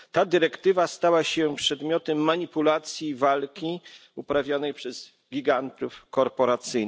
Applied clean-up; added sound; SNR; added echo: none; none; none; none.